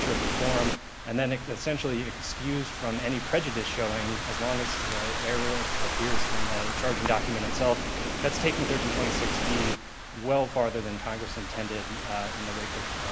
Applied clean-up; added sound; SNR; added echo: none; Rain / Thunderstorm; 0 dB; none.